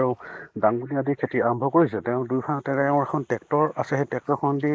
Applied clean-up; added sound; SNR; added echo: neural mask model Resemble Enhance denoiser.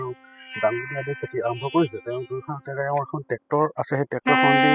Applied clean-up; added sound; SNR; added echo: classical method spectral subtraction.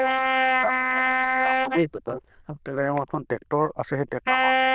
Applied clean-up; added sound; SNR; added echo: neural diffusion model UNIVERSE++.